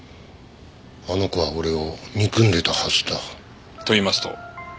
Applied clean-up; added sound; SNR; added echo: none; none; none; none.